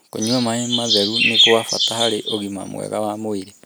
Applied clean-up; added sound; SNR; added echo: none; Chirp, tweet; -2 dB; none.